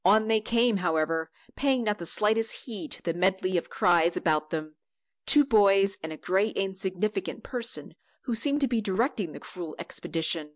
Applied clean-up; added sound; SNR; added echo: none; none; none; none.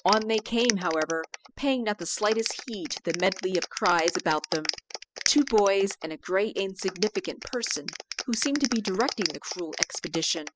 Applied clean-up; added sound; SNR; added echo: classical method spectral subtraction.